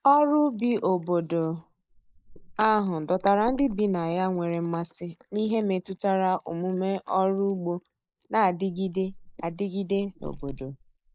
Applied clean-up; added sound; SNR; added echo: neural mask model Resemble Enhance denoiser.